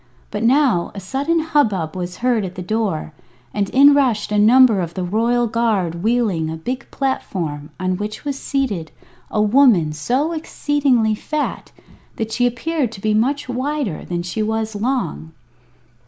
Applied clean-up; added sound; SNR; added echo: none; none; none; none.